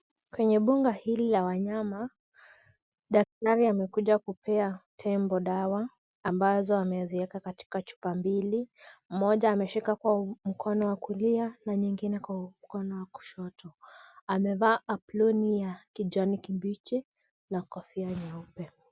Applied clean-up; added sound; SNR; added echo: none; none; none; none.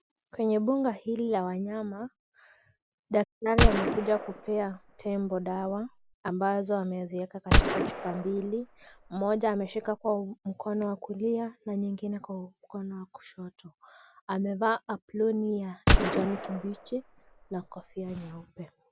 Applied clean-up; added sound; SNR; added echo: none; Gunshot, gunfire; -3 dB; none.